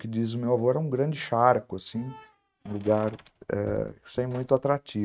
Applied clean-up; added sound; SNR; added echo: neural mask model RNNoise.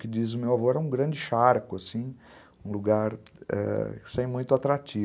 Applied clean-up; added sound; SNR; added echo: none; none; none; none.